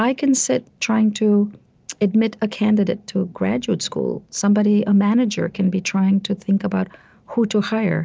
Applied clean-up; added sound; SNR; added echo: none; none; none; none.